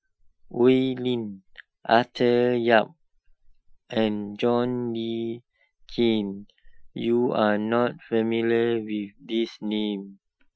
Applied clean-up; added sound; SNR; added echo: classical method Wiener filter.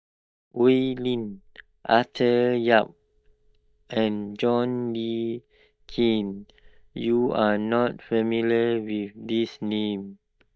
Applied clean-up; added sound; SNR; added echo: neural mask model DeepFilterNet 3.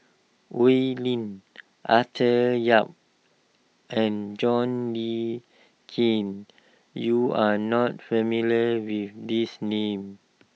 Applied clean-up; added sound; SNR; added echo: none; none; none; none.